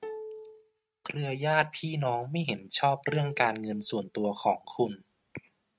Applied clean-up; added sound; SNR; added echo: neural mask model RNNoise.